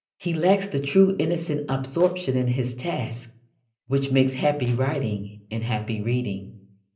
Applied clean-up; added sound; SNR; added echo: neural separator model SepFormer DNS4.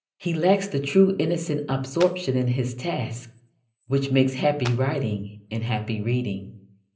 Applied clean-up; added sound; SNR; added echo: none; Clapping; 14 dB; reverberation time 0.5 s.